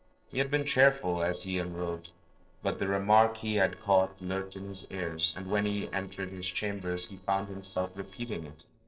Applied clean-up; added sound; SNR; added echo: neural separator model SepFormer DNS4.